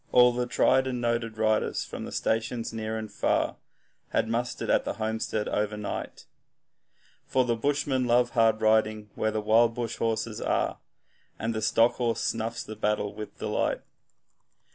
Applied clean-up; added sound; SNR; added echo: none; none; none; none.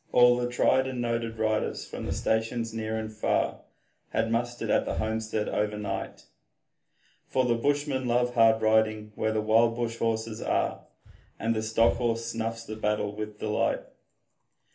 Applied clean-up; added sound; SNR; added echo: none; Breathing; 13 dB; reverberation time 0.3 s.